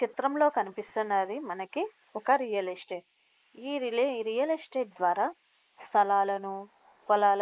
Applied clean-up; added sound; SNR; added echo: neural mask model Resemble Enhance denoiser.